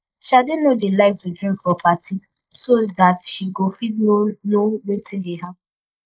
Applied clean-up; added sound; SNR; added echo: neural mask model Resemble Enhance denoiser.